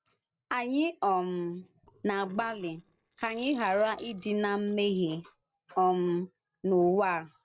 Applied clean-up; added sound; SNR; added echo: neural separator model SepFormer DNS4.